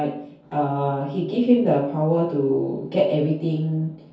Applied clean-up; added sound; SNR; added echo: none; none; none; reverberation time 0.6 s.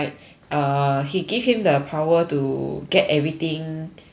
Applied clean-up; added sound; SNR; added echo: none; none; none; none.